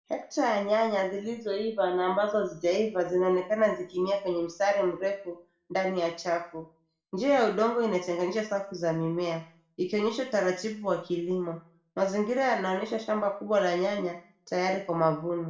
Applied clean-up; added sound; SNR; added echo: none; none; none; reverberation time 0.4 s.